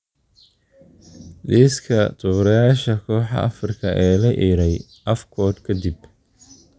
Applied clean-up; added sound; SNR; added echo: none; none; none; none.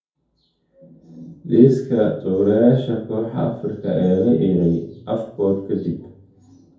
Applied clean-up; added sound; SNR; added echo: none; none; none; reverberation time 0.6 s.